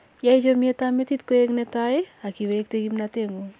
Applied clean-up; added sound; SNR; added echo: none; none; none; none.